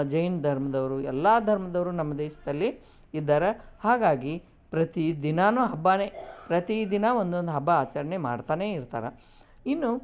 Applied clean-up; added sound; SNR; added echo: none; none; none; none.